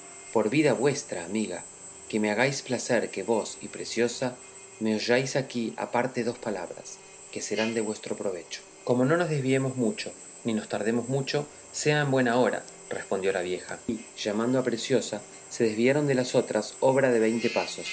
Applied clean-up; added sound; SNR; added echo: none; Drill; 15 dB; none.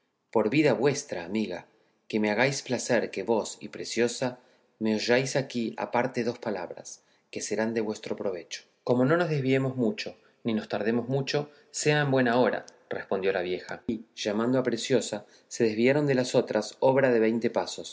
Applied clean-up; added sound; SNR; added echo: none; none; none; none.